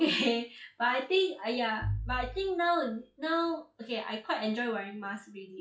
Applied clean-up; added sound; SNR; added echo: classical method log-MMSE.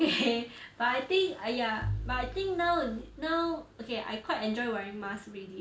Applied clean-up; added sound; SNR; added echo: none; Bowed string instrument; 10 dB; none.